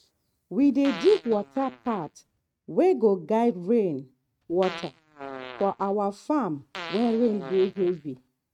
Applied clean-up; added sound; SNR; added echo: neural mask model RNNoise.